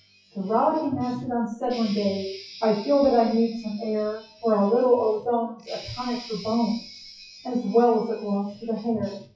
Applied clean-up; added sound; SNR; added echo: classical method WPE with log-MMSE.